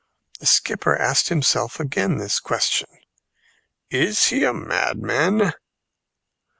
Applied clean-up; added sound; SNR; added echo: none; none; none; none.